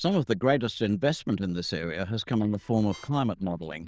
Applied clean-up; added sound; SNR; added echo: neural diffusion model UNIVERSE++.